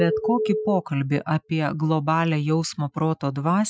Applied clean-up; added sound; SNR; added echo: classical method Wiener filter.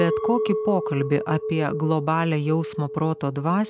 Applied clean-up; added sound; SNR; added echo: none; Chink, clink; 6 dB; none.